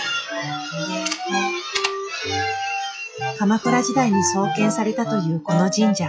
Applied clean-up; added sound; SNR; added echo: classical method log-MMSE.